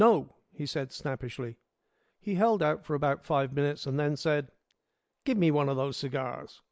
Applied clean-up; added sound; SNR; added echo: neural mask model Resemble Enhance denoiser.